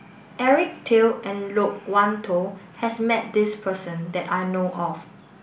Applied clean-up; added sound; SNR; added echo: none; none; none; none.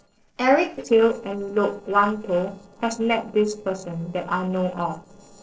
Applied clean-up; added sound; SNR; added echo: neural separator model SepFormer DNS4.